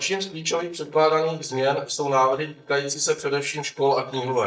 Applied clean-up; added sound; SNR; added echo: neural mask model DeepFilterNet 3.